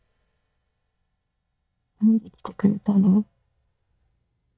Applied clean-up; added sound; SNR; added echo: neural mask model DeepFilterNet 3.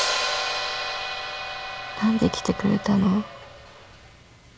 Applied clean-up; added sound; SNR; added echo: none; Hi-hat; 4 dB; none.